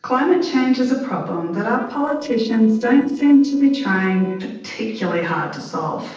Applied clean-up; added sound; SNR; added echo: neural separator model SepFormer DNS4.